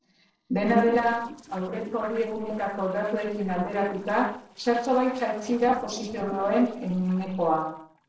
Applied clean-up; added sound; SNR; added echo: neural separator model SepFormer DNS4.